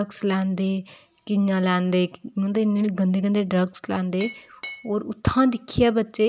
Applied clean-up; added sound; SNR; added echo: none; Glass; 15 dB; none.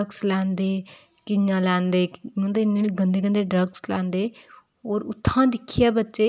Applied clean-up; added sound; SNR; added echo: none; none; none; none.